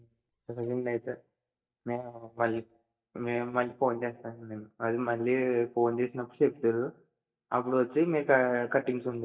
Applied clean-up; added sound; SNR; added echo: neural mask model DeepFilterNet 3.